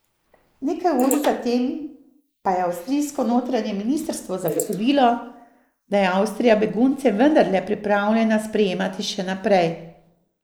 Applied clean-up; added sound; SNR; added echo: neural mask model Resemble Enhance denoiser.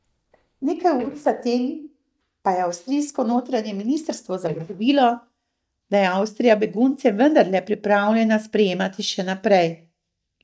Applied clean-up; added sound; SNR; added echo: neural mask model DeepFilterNet 3.